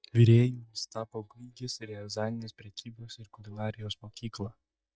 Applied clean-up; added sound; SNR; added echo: neural mask model DeepFilterNet 3.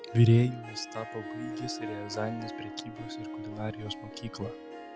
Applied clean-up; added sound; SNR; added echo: none; Harp; 10 dB; none.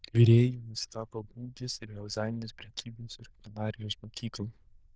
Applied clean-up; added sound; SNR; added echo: neural diffusion model UNIVERSE++.